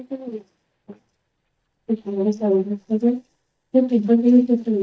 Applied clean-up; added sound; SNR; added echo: neural mask model DeepFilterNet 3.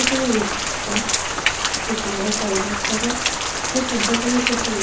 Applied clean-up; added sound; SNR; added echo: none; Rain; -3 dB; reverberation time 0.6 s.